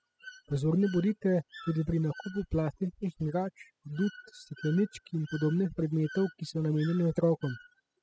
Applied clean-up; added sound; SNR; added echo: classical method spectral subtraction.